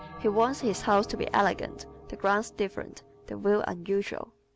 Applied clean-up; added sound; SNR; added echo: none; Bell; 17 dB; none.